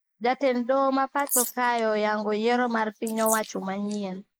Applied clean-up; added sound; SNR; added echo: neural mask model Resemble Enhance denoiser.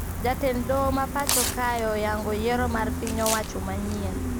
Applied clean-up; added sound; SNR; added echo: none; Tearing + Gull, seagull; 2 dB; none.